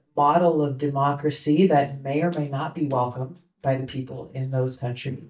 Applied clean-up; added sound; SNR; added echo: neural mask model DeepFilterNet 3.